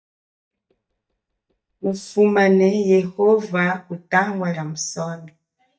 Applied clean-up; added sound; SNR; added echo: neural mask model DeepFilterNet 3.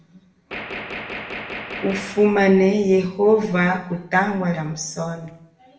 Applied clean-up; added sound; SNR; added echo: none; Gunshot, gunfire; 12 dB; reverberation time 0.6 s.